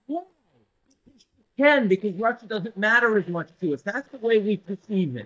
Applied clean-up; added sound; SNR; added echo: neural mask model DeepFilterNet 3.